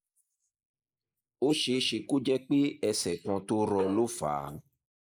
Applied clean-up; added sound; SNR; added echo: neural mask model Resemble Enhance denoiser.